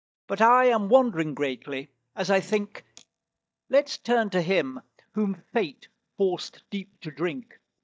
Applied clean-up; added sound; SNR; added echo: neural mask model DeepFilterNet 3.